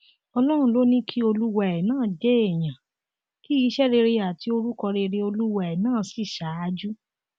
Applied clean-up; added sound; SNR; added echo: none; none; none; none.